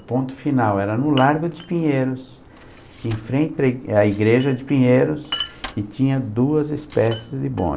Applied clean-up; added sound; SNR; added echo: none; Glass; 18 dB; none.